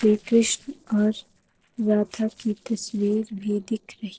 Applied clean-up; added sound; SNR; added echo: neural separator model SepFormer DNS4.